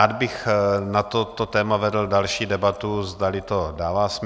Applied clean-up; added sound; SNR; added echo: none; none; none; none.